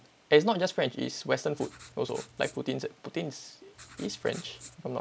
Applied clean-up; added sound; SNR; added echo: none; Writing; 19 dB; none.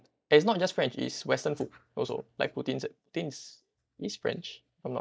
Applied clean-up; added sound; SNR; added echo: neural mask model DeepFilterNet 3.